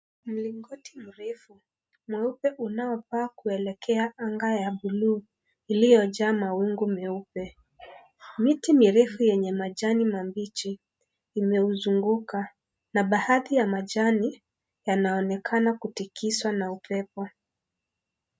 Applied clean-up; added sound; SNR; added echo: none; none; none; none.